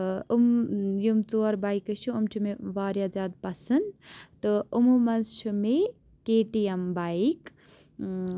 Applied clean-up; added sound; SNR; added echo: none; none; none; none.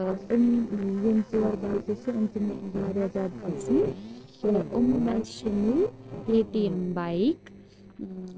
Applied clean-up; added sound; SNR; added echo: neural separator model SepFormer DNS4.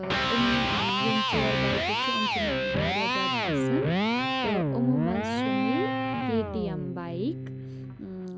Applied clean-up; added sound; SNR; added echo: none; Electric guitar; -4 dB; none.